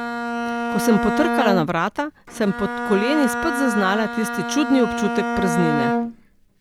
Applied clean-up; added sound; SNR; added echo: none; Bowed string instrument; 2 dB; none.